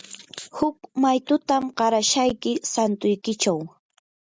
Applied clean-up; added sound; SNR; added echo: none; none; none; none.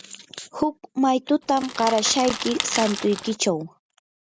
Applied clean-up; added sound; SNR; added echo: none; Crackle; 7 dB; none.